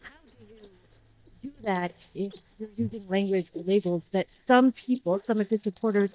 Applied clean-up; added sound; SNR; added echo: neural mask model DeepFilterNet 3.